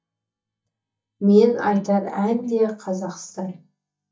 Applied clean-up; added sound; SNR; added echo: neural mask model DeepFilterNet 3.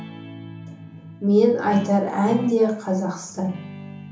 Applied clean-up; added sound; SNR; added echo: none; Guitar; 15 dB; reverberation time 1.2 s.